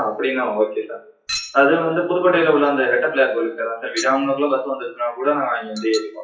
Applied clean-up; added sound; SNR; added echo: classical method WPE with log-MMSE.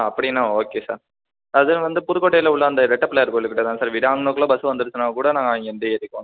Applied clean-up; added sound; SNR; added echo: none; none; none; none.